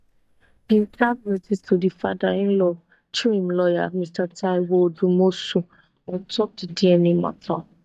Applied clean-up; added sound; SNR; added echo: neural mask model DeepFilterNet 3.